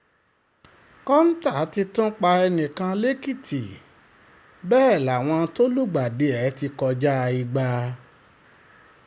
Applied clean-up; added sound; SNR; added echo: none; none; none; none.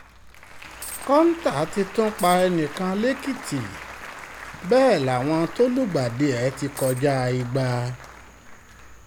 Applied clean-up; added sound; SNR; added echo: none; Coin (dropping) + Applause; 15 dB; none.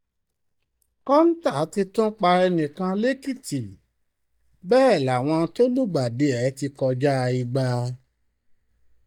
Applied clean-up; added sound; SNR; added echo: neural mask model DeepFilterNet 3.